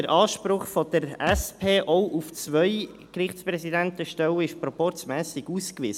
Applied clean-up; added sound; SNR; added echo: none; Thump, thud; 11 dB; none.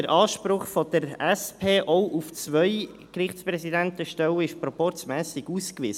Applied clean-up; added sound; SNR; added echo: none; none; none; none.